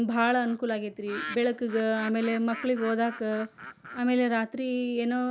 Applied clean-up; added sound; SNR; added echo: none; Bird; 15 dB; none.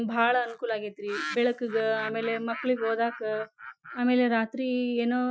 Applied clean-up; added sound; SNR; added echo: classical method Wiener filter.